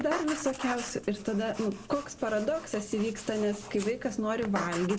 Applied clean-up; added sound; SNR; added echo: none; Writing; 11 dB; reverberation time 1.5 s.